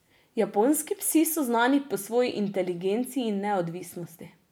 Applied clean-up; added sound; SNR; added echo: none; none; none; none.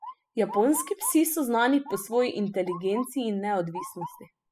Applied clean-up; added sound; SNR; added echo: classical method spectral subtraction.